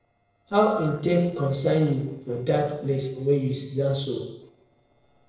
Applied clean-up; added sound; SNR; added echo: neural separator model SepFormer DNS4.